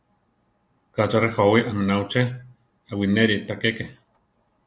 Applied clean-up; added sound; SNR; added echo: none; none; none; none.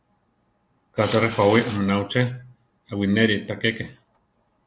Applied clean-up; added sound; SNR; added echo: none; Subway, metro, underground / Engine; 12 dB; none.